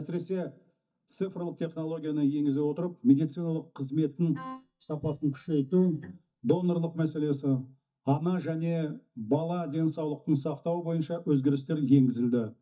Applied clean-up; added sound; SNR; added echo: neural mask model DeepFilterNet 3.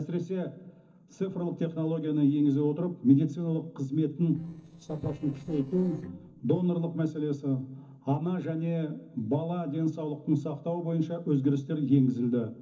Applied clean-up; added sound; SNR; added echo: neural separator model SepFormer DNS4.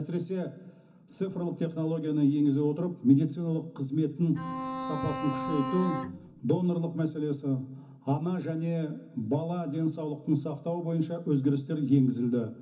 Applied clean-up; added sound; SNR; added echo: none; Bowed string instrument; 6 dB; reverberation time 0.3 s.